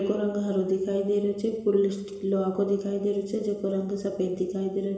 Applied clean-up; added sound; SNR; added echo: none; none; none; reverberation time 1.3 s.